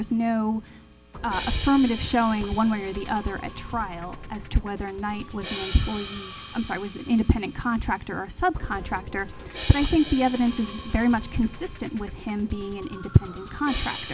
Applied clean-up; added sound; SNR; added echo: none; Crash cymbal + Musical instrument; 11 dB; none.